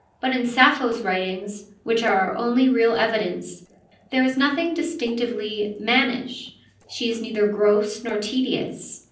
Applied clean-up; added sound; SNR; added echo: neural separator model SepFormer DNS4.